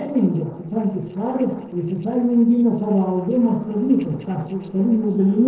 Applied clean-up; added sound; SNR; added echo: neural separator model SepFormer DNS4.